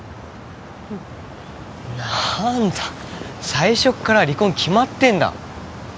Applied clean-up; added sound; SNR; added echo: none; none; none; none.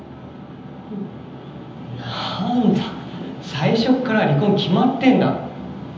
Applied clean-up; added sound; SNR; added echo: none; none; none; reverberation time 0.9 s.